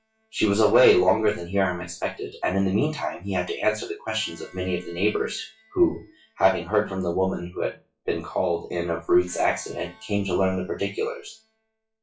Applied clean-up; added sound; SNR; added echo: classical method WPE with log-MMSE.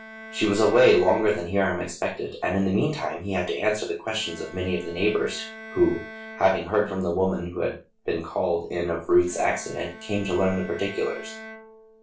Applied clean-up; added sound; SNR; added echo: none; Bowed string instrument; 19 dB; reverberation time 0.3 s.